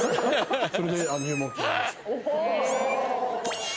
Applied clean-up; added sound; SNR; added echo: none; Meow; 14 dB; none.